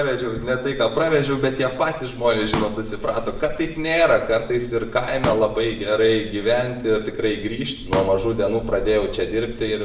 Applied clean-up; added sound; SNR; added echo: none; Explosion; 10 dB; reverberation time 0.8 s.